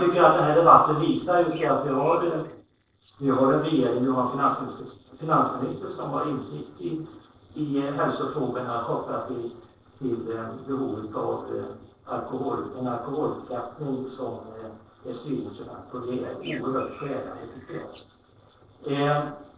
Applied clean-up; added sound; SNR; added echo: neural separator model SepFormer DNS4.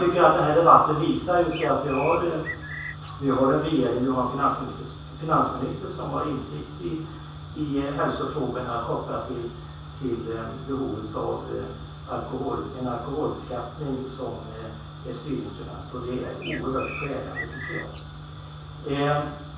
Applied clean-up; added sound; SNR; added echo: none; Bird; 13 dB; reverberation time 0.7 s.